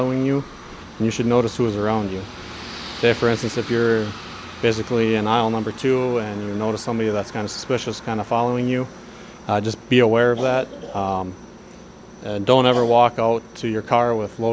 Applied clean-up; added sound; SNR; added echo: none; Aircraft; 17 dB; none.